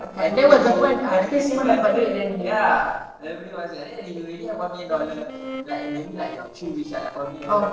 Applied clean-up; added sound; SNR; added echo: neural separator model SepFormer DNS4.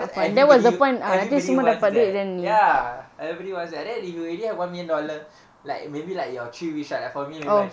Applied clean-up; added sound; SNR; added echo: none; none; none; none.